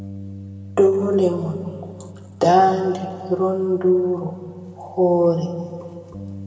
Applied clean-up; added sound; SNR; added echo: none; Bass guitar; 18 dB; reverberation time 2.1 s.